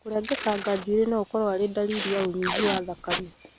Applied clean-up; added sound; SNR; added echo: none; Packing tape, duct tape; 7 dB; none.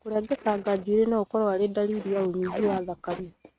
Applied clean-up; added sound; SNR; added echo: neural mask model RNNoise.